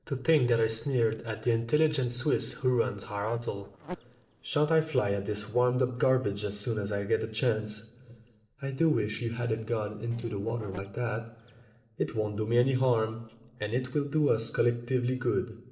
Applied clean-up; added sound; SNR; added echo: neural separator model SepFormer DNS4.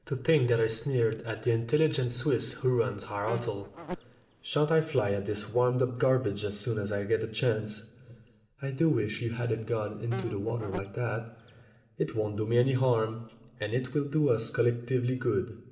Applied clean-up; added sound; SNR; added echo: none; Insect; 14 dB; reverberation time 1.3 s.